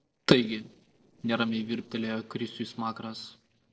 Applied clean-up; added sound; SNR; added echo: neural separator model SepFormer DNS4.